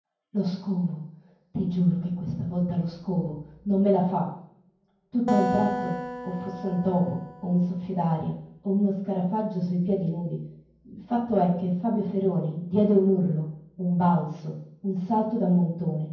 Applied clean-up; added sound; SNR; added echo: none; Acoustic guitar; 7 dB; reverberation time 0.9 s.